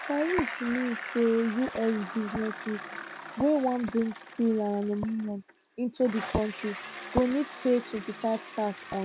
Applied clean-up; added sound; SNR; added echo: none; Bicycle; 12 dB; none.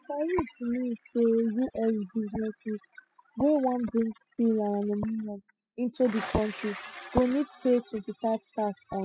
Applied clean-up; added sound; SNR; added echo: classical method spectral subtraction.